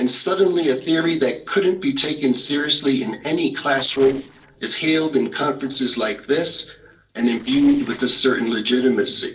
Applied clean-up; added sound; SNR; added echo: neural separator model SepFormer DNS4.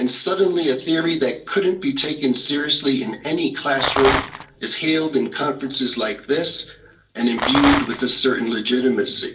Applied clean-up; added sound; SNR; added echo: none; Rattle; 1 dB; reverberation time 0.3 s.